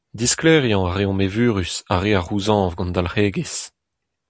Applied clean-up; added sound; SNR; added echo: none; none; none; none.